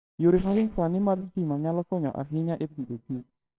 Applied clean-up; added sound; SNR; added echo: neural separator model SepFormer WHAMR!.